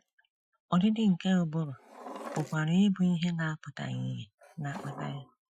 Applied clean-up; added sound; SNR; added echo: classical method Wiener filter.